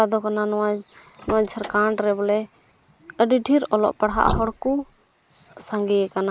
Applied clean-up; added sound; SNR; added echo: neural mask model Resemble Enhance denoiser.